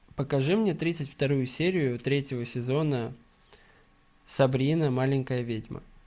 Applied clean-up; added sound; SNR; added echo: none; none; none; none.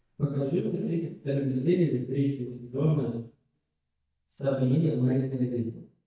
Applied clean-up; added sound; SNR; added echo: neural mask model DeepFilterNet 3.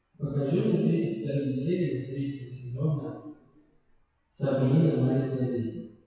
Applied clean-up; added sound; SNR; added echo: classical method WPE with log-MMSE.